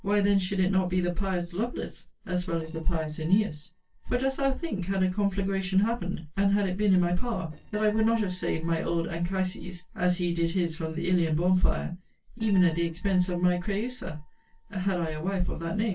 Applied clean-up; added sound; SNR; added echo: neural separator model SepFormer DNS4.